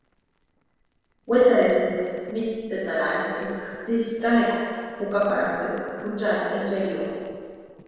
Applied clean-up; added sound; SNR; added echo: neural separator model SepFormer DNS4.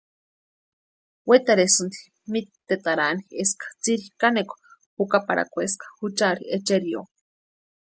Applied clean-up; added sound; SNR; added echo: none; none; none; none.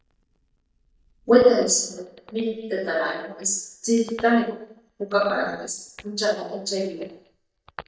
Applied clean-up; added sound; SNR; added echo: neural mask model DeepFilterNet 3.